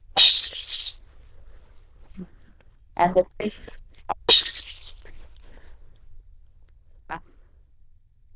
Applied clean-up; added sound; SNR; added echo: neural diffusion model UNIVERSE++.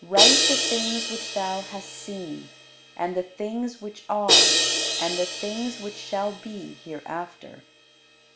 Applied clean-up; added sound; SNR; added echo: none; Crash cymbal; -4 dB; none.